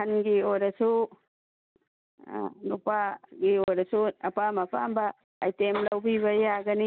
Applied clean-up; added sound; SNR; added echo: none; none; none; none.